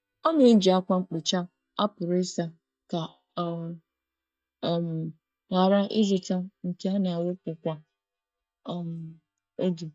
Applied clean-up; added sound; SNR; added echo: neural mask model DeepFilterNet 3.